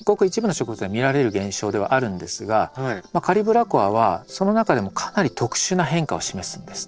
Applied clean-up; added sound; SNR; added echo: neural separator model SepFormer DNS4.